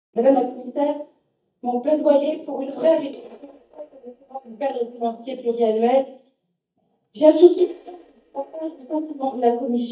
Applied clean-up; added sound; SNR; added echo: neural mask model DeepFilterNet 3.